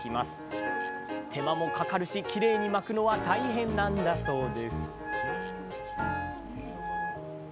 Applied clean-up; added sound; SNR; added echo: none; Wind instrument, woodwind instrument; 7 dB; none.